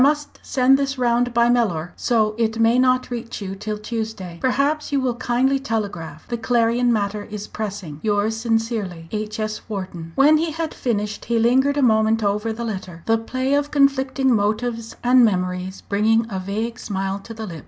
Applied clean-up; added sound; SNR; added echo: none; none; none; none.